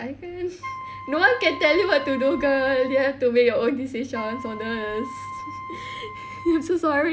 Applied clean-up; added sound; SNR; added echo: none; Wind instrument, woodwind instrument; 14 dB; none.